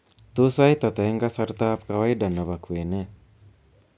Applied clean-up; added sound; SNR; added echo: none; none; none; none.